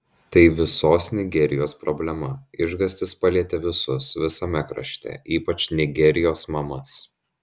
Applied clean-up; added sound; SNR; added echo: none; none; none; none.